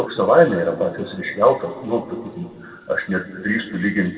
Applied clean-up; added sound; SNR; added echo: none; none; none; reverberation time 1.9 s.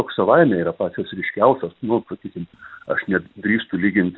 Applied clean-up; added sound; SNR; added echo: none; none; none; none.